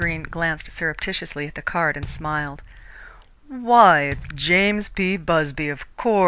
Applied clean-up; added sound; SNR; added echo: none; Bass drum; 18 dB; none.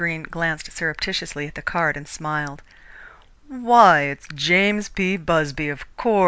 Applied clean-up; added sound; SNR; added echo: none; none; none; none.